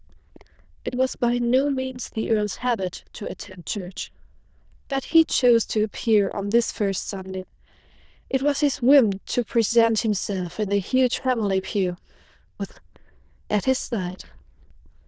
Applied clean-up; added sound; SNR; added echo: neural diffusion model UNIVERSE++.